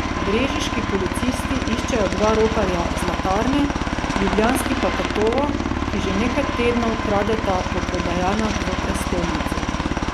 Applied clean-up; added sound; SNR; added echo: none; Aircraft; -1 dB; none.